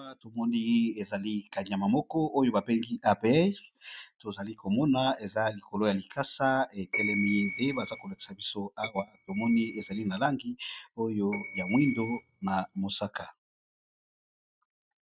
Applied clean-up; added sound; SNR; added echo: neural mask model RNNoise.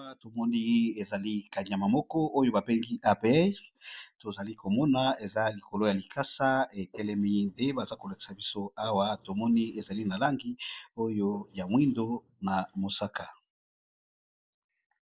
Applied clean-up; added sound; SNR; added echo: neural mask model Resemble Enhance denoiser.